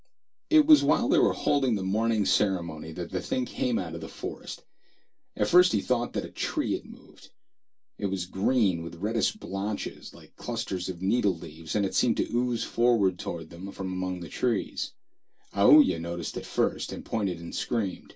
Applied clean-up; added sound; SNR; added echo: none; none; none; reverberation time 0.1 s.